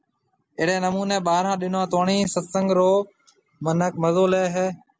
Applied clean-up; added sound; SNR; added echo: none; none; none; none.